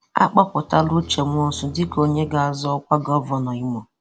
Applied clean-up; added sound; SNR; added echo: none; Bowed string instrument; 19 dB; none.